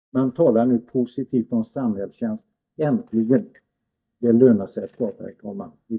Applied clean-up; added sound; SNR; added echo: neural mask model DeepFilterNet 3.